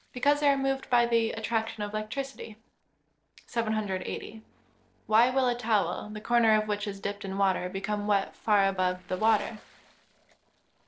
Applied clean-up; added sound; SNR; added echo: neural separator model SepFormer DNS4.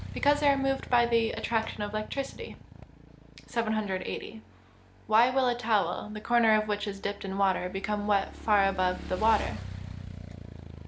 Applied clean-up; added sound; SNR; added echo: none; Motorcycle / Engine; 14 dB; none.